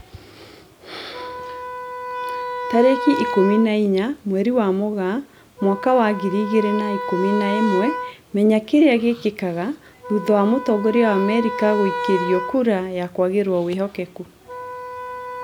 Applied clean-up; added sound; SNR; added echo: none; Wind instrument, woodwind instrument; 9 dB; none.